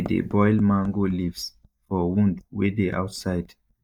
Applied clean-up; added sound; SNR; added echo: neural mask model DeepFilterNet 3.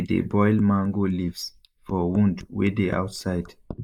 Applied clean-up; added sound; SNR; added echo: neural mask model Resemble Enhance denoiser.